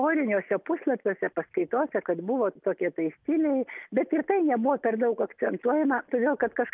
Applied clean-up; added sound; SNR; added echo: none; none; none; none.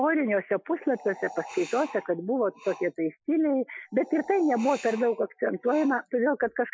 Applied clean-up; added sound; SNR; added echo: classical method Wiener filter.